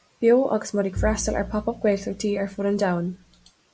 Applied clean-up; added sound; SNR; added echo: none; Bowed string instrument; 11 dB; none.